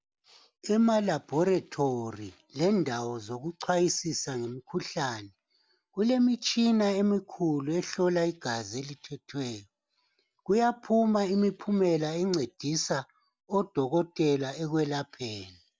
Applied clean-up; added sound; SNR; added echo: none; none; none; none.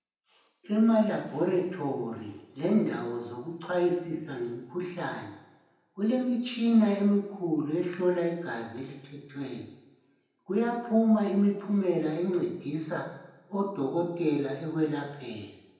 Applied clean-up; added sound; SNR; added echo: none; none; none; reverberation time 0.8 s.